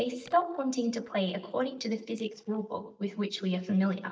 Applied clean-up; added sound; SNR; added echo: neural mask model DeepFilterNet 3.